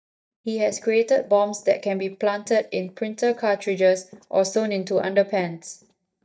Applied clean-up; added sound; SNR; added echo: neural mask model DeepFilterNet 3.